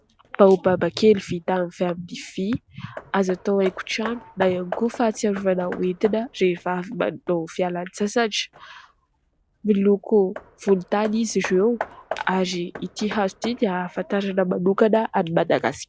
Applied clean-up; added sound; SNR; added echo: none; Hammer; 17 dB; none.